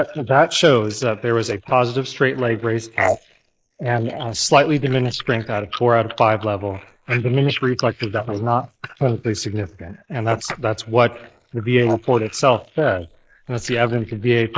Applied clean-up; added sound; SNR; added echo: neural mask model Resemble Enhance denoiser.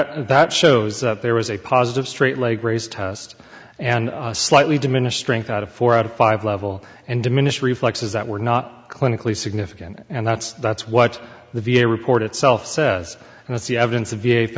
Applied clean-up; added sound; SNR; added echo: none; none; none; none.